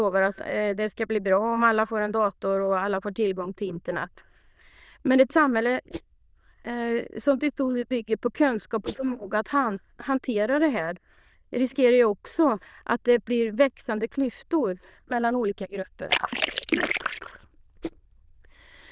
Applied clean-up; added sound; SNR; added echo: neural diffusion model UNIVERSE++.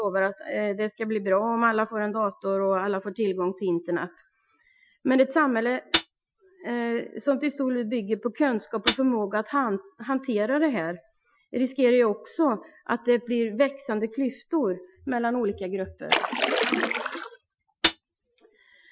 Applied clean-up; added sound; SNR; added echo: classical method Wiener filter.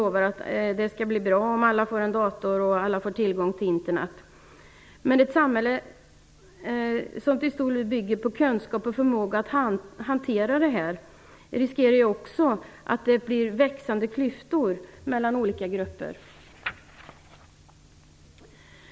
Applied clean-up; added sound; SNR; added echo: none; none; none; none.